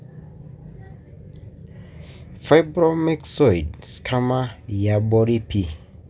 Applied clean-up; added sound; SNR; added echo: none; none; none; none.